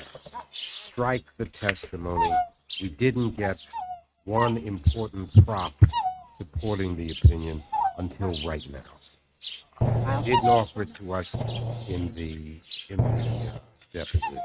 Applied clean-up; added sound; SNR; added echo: neural mask model RNNoise.